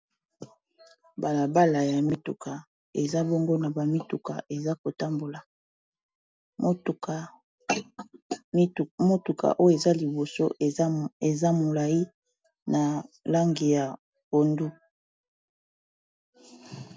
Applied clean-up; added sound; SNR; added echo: none; none; none; none.